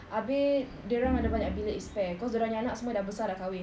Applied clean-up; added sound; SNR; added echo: none; Organ; 7 dB; none.